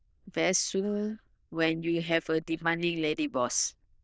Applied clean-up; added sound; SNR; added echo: neural diffusion model UNIVERSE++.